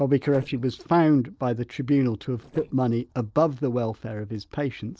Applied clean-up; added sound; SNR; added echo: neural separator model SepFormer DNS4.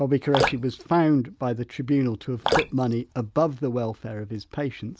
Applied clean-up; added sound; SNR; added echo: none; Drip; 6 dB; none.